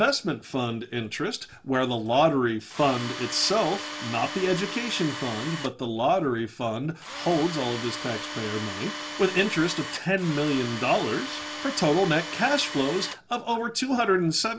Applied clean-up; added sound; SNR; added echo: none; Tools; 9 dB; none.